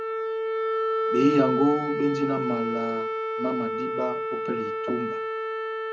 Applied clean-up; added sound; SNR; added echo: none; Wind instrument, woodwind instrument; 0 dB; reverberation time 0.4 s.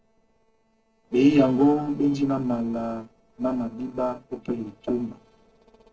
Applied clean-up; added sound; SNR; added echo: neural separator model SepFormer DNS4.